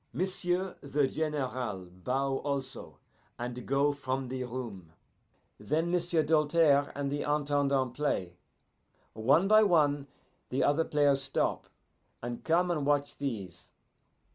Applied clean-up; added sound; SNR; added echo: none; none; none; none.